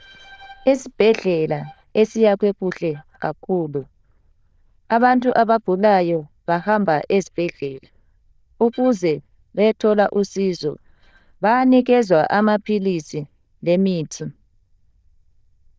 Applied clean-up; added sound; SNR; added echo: neural diffusion model UNIVERSE++.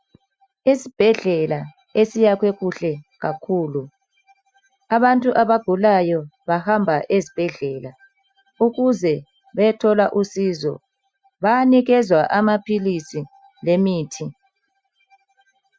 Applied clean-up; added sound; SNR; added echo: classical method Wiener filter.